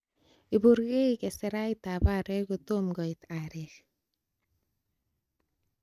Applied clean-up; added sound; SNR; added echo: neural mask model RNNoise.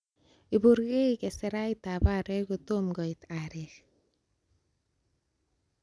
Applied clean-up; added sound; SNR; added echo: none; none; none; none.